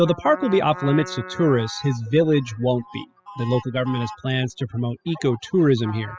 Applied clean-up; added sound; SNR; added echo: classical method spectral subtraction.